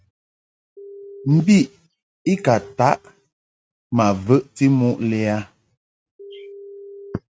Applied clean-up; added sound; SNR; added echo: neural mask model RNNoise.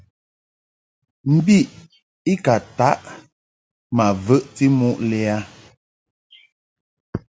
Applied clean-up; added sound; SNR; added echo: none; none; none; none.